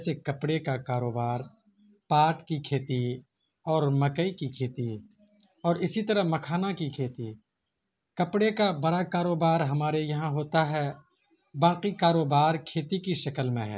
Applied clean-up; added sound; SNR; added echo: none; none; none; none.